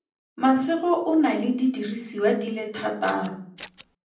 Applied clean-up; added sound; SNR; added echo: none; Scissors; 20 dB; reverberation time 0.6 s.